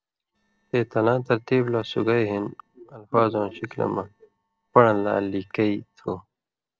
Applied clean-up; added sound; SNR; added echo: neural separator model SepFormer DNS4.